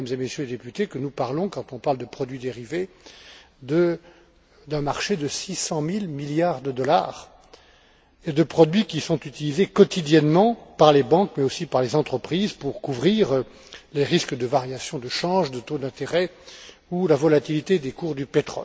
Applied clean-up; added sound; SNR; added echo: none; none; none; none.